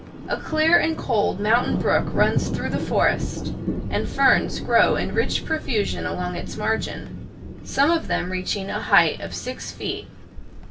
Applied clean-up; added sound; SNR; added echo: none; Thunder; 6 dB; reverberation time 0.2 s.